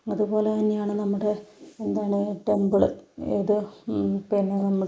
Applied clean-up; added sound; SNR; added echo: neural mask model Resemble Enhance denoiser.